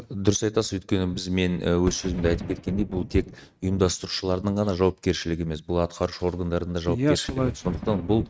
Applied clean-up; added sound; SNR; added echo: neural mask model RNNoise.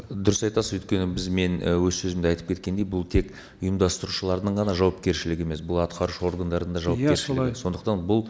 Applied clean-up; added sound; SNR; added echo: none; none; none; none.